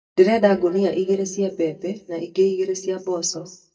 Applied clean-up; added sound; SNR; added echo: neural mask model DeepFilterNet 3.